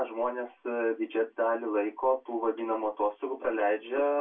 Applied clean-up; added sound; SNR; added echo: none; none; none; reverberation time 0.2 s.